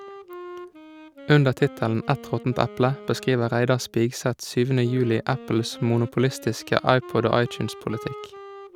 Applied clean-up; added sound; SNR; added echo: none; Wind instrument, woodwind instrument; 17 dB; none.